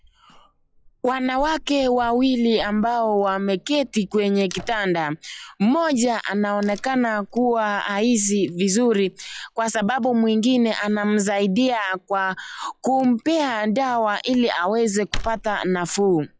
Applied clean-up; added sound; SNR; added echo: classical method log-MMSE.